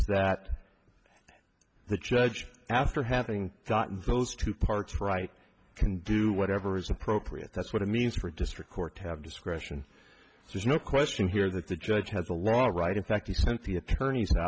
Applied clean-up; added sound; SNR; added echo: none; none; none; none.